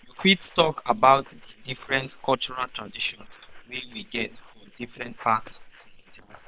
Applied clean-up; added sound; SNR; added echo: neural separator model SepFormer WHAM!.